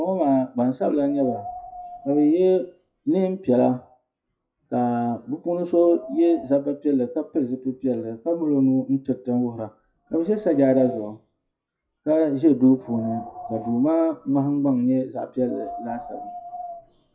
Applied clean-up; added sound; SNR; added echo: classical method WPE with log-MMSE.